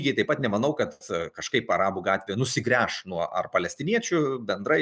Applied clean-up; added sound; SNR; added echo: neural mask model Resemble Enhance denoiser.